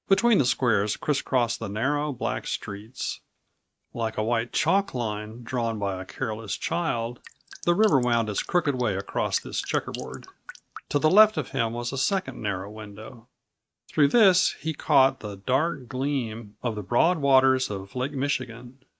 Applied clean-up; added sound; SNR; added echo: neural mask model RNNoise.